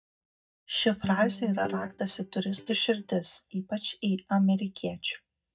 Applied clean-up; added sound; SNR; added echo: neural mask model DeepFilterNet 3.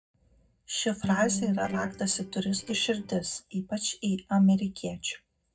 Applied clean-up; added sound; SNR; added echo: neural separator model SepFormer DNS4.